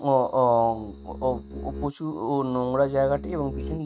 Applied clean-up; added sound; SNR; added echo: neural mask model RNNoise.